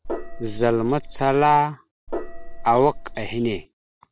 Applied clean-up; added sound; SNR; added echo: none; Gong; 8 dB; none.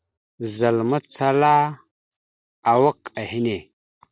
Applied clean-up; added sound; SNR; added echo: none; none; none; none.